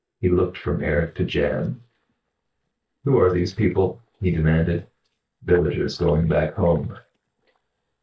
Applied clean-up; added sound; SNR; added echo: neural mask model DeepFilterNet 3.